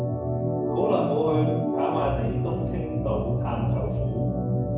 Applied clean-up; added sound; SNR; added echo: none; Organ; -4 dB; reverberation time 0.7 s.